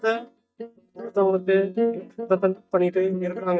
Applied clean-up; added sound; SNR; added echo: neural mask model DeepFilterNet 3.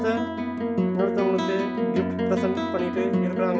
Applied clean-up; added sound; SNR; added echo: none; Plucked string instrument; -3 dB; none.